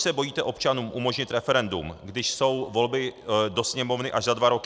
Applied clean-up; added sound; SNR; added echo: none; none; none; none.